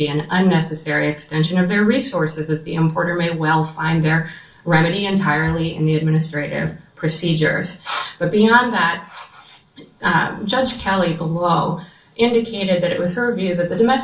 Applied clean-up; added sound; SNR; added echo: none; none; none; reverberation time 0.3 s.